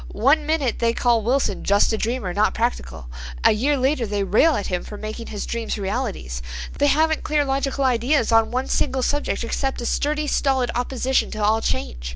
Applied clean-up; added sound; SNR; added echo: none; none; none; none.